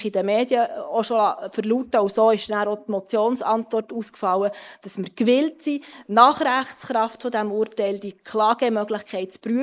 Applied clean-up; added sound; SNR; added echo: neural mask model Resemble Enhance denoiser.